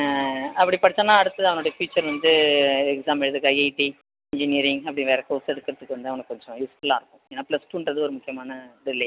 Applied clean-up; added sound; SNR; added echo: none; none; none; none.